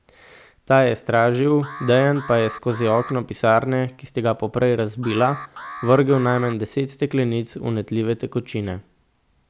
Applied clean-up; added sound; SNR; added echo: none; Alarm; 14 dB; none.